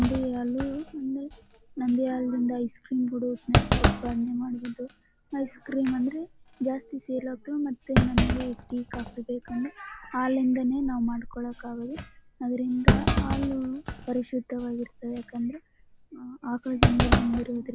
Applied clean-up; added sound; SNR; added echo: none; Thump, thud; 0 dB; none.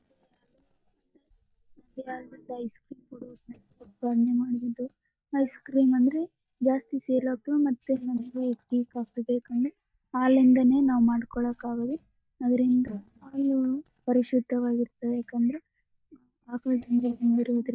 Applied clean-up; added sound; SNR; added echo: neural mask model DeepFilterNet 3.